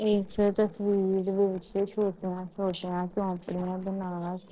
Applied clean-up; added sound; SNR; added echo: neural separator model SepFormer DNS4.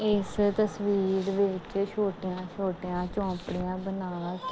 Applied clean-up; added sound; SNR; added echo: none; none; none; none.